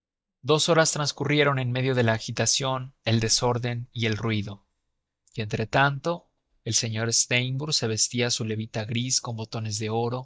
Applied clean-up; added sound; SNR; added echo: neural mask model DeepFilterNet 3.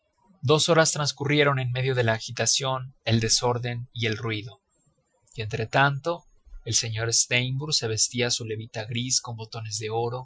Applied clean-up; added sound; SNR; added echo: classical method Wiener filter.